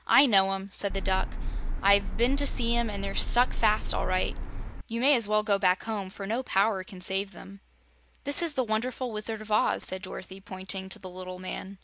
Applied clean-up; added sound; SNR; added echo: none; Car; 0 dB; none.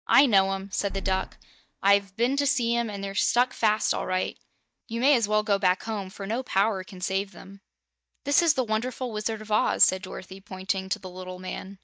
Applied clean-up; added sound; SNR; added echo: neural mask model DeepFilterNet 3.